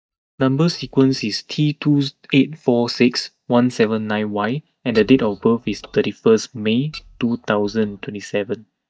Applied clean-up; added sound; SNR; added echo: neural mask model DeepFilterNet 3.